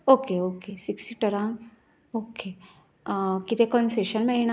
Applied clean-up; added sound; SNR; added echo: none; none; none; none.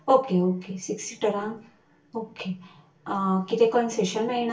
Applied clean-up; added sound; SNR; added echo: none; none; none; reverberation time 0.2 s.